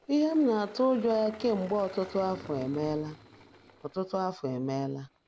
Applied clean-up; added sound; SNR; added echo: none; Engine; 20 dB; none.